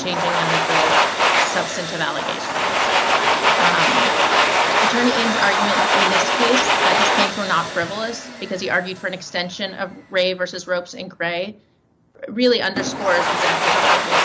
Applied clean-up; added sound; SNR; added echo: none; Domestic sounds, home sounds; -4 dB; none.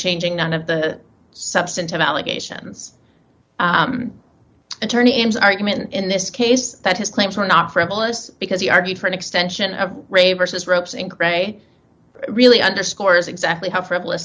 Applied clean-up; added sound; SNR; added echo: none; none; none; none.